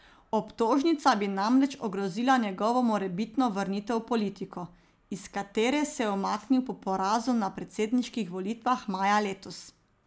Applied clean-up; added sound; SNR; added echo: none; none; none; none.